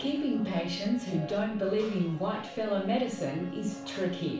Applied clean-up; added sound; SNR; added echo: none; Bowed string instrument; 14 dB; reverberation time 0.4 s.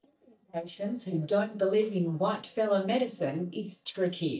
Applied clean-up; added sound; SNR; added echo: neural mask model DeepFilterNet 3.